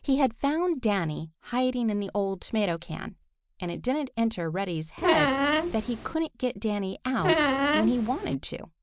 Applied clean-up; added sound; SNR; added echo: none; Squeak; -2 dB; none.